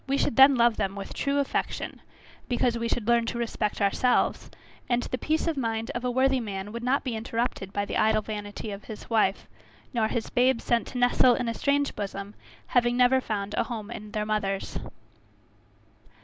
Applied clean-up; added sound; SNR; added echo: none; none; none; none.